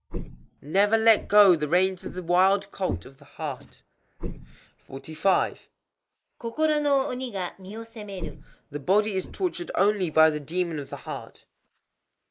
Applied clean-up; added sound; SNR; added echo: neural mask model Resemble Enhance denoiser.